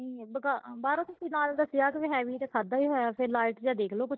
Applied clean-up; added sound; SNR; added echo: neural mask model DeepFilterNet 3.